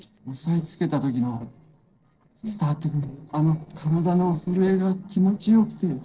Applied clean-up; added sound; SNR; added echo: neural separator model SepFormer DNS4.